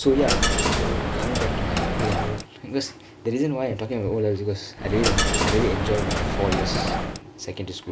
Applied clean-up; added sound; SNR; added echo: none; Coin (dropping); -3 dB; none.